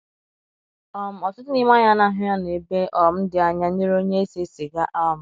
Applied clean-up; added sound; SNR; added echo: none; none; none; none.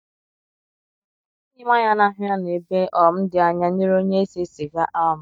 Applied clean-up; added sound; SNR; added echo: neural mask model DeepFilterNet 3.